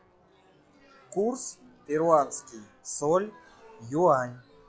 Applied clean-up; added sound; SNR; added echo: classical method log-MMSE.